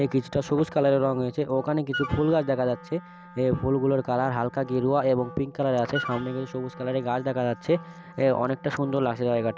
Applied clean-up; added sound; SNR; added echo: none; Wind instrument, woodwind instrument + Wind instrument, woodwind instrument; 15 dB; none.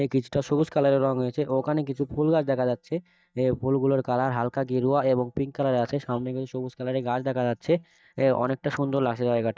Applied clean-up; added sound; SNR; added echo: neural mask model DeepFilterNet 3.